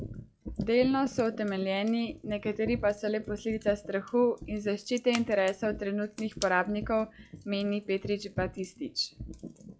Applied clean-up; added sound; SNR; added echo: classical method log-MMSE.